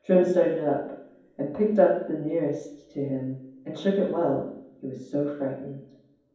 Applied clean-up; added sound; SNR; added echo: none; none; none; reverberation time 1.2 s.